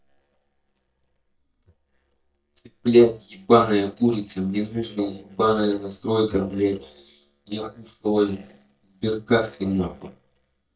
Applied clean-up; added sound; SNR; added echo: neural mask model DeepFilterNet 3.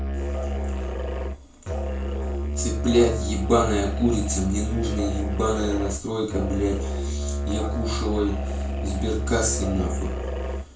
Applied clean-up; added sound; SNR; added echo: none; Musical instrument; 0 dB; reverberation time 0.2 s.